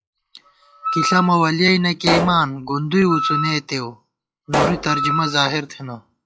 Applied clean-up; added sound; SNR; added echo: classical method log-MMSE.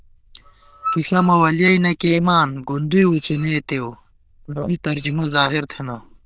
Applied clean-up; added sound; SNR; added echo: neural diffusion model UNIVERSE++.